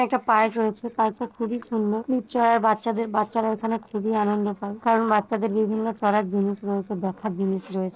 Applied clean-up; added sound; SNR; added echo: neural separator model SepFormer DNS4.